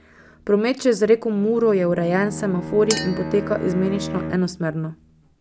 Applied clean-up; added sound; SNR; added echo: none; Bowed string instrument + Chink, clink; 10 dB; none.